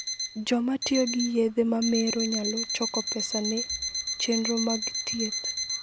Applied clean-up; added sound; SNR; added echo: none; Alarm; 4 dB; none.